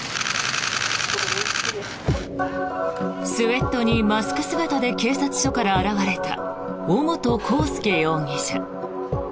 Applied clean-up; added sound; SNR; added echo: none; none; none; none.